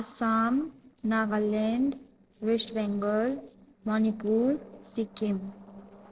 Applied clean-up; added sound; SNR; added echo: neural separator model SepFormer DNS4.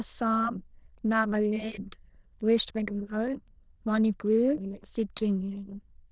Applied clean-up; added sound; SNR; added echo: neural diffusion model UNIVERSE++.